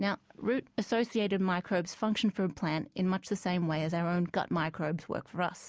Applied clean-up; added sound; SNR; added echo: none; none; none; none.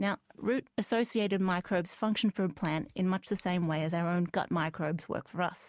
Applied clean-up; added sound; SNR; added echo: neural mask model RNNoise.